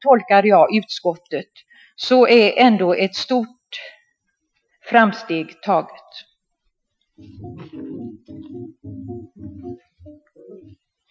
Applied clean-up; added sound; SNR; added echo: classical method Wiener filter.